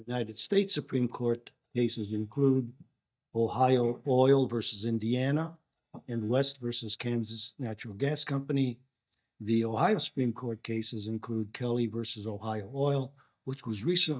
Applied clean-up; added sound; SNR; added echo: neural mask model DeepFilterNet 3.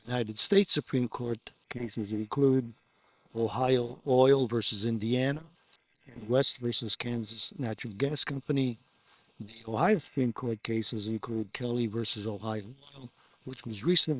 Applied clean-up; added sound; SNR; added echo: neural separator model SepFormer WHAM!.